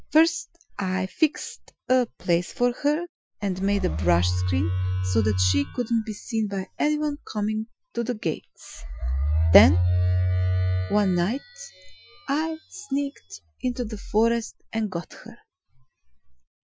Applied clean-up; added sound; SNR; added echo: classical method Wiener filter.